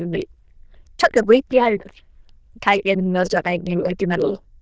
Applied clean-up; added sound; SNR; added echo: neural diffusion model UNIVERSE++.